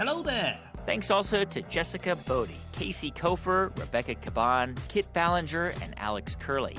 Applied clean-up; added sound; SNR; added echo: none; none; none; none.